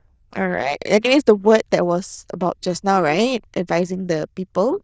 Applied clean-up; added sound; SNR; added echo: neural diffusion model UNIVERSE++.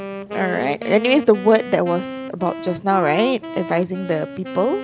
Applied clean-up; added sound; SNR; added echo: none; Wind instrument, woodwind instrument; 10 dB; none.